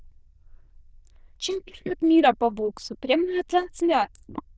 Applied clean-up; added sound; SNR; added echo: neural diffusion model UNIVERSE++.